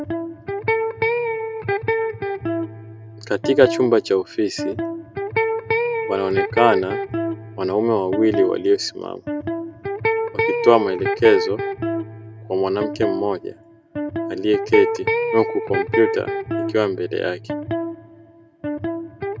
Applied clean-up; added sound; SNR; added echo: none; Electric guitar; 2 dB; none.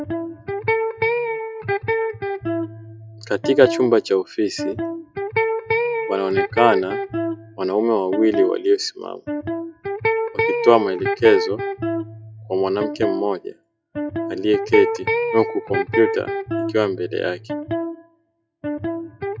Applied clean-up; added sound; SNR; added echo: classical method log-MMSE.